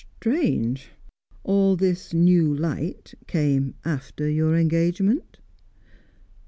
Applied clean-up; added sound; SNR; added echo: none; none; none; none.